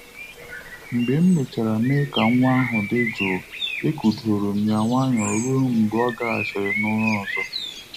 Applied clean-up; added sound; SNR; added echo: none; Bird; 9 dB; none.